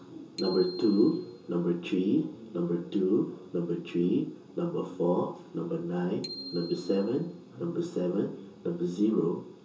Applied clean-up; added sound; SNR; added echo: none; Bicycle bell; 19 dB; reverberation time 0.2 s.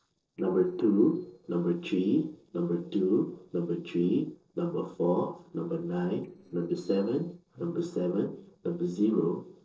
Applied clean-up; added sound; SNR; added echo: neural separator model SepFormer DNS4.